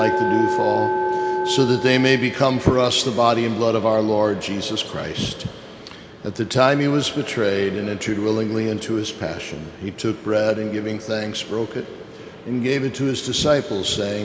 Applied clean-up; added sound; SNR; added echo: none; none; none; none.